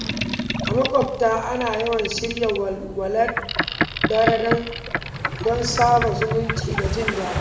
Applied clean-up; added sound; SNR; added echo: none; Boat, Water vehicle; 3 dB; reverberation time 0.8 s.